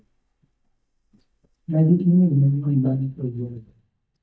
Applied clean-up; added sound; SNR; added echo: neural mask model DeepFilterNet 3.